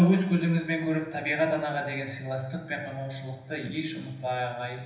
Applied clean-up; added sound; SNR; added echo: none; none; none; reverberation time 0.9 s.